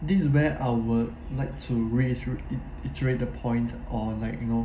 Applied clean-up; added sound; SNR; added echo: none; none; none; reverberation time 1.2 s.